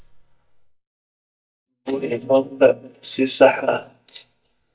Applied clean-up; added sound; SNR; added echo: neural mask model DeepFilterNet 3.